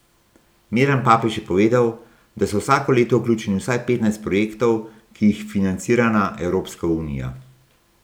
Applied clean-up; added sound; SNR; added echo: none; none; none; none.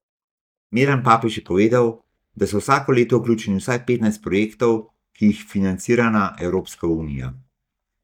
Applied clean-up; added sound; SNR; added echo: neural mask model DeepFilterNet 3.